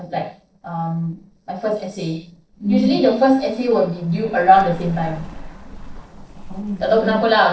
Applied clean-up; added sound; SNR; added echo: neural separator model SepFormer DNS4.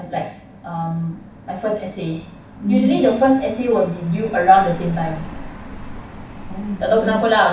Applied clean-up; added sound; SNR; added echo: none; Car passing by; 17 dB; reverberation time 0.6 s.